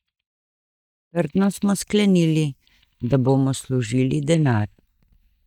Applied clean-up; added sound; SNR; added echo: neural mask model DeepFilterNet 3.